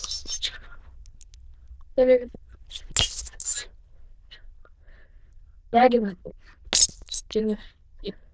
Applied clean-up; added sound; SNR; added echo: neural diffusion model UNIVERSE++.